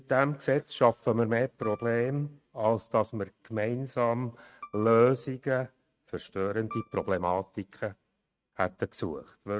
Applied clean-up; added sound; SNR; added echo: neural mask model RNNoise.